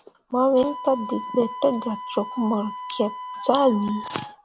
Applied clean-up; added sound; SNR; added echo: none; Wind instrument, woodwind instrument; 11 dB; none.